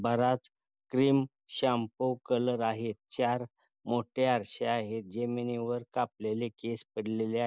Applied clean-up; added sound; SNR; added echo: none; none; none; none.